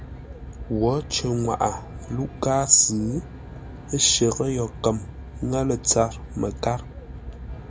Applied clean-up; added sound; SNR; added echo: none; Aircraft; 12 dB; none.